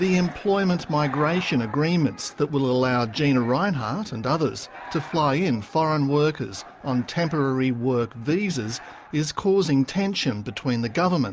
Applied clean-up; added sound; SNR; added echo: none; none; none; none.